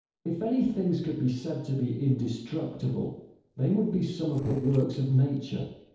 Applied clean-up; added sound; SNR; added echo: neural separator model SepFormer DNS4.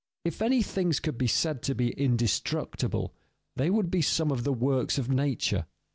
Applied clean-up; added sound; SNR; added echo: none; none; none; none.